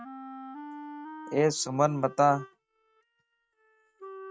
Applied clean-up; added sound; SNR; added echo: neural mask model RNNoise.